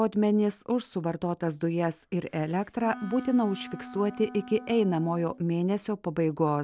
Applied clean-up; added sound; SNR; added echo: none; Wind instrument, woodwind instrument; 17 dB; none.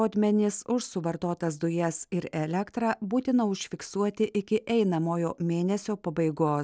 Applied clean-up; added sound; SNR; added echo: none; none; none; none.